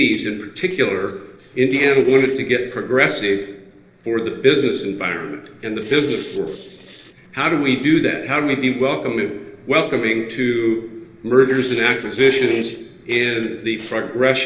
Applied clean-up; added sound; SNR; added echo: neural separator model SepFormer DNS4.